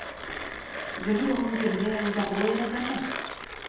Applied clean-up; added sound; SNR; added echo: none; Mechanisms; 6 dB; reverberation time 0.9 s.